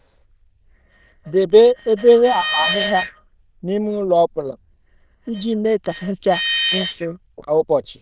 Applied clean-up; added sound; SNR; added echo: neural diffusion model UNIVERSE++.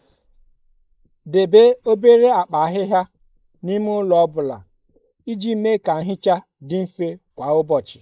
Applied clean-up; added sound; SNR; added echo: neural mask model Resemble Enhance denoiser.